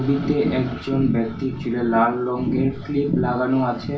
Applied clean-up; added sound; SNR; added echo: none; none; none; reverberation time 0.3 s.